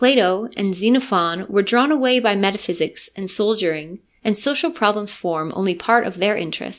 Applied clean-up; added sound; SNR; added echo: none; none; none; none.